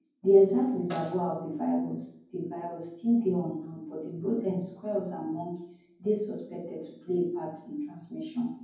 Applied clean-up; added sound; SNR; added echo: none; Snare drum; 19 dB; reverberation time 0.9 s.